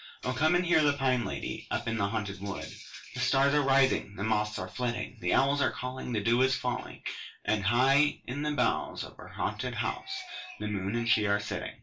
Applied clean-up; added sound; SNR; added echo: none; none; none; reverberation time 0.2 s.